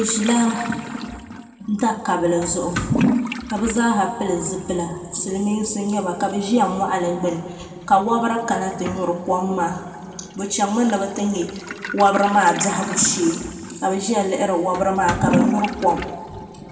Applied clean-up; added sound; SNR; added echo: none; Toilet flush / Liquid; 8 dB; reverberation time 1.6 s.